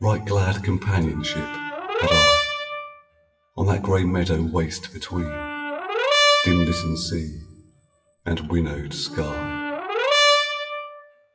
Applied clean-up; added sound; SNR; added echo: classical method WPE with log-MMSE.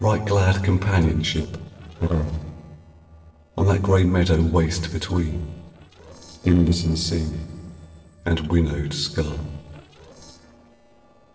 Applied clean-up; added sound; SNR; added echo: neural separator model SepFormer DNS4.